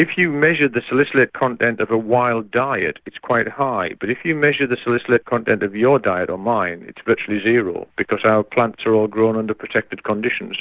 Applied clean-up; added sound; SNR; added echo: none; none; none; none.